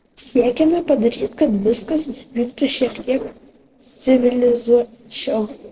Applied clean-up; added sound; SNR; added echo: neural separator model SepFormer DNS4.